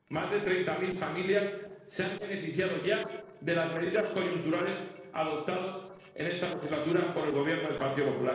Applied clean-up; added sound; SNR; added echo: neural separator model SepFormer DNS4.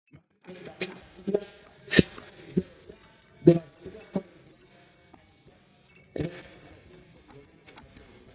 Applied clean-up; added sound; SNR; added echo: neural mask model DeepFilterNet 3.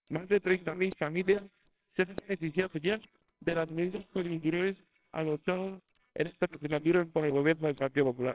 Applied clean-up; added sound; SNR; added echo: neural separator model SepFormer WHAMR!.